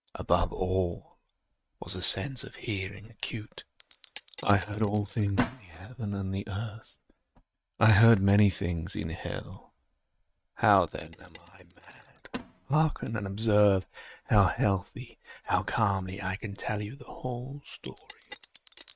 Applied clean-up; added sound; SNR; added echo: neural mask model RNNoise.